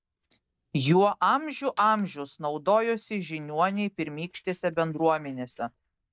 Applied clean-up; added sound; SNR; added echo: neural mask model DeepFilterNet 3.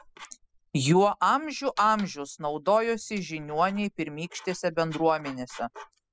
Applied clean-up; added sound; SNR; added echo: classical method spectral subtraction.